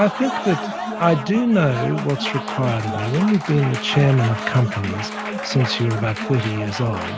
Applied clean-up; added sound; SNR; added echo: none; Alarm + Applause; 7 dB; none.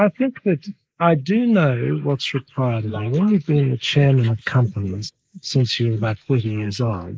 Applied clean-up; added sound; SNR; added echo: neural mask model Resemble Enhance denoiser.